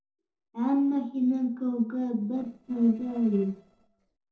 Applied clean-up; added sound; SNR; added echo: neural separator model SepFormer DNS4.